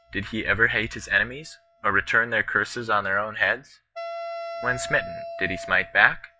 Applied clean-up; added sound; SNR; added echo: classical method log-MMSE.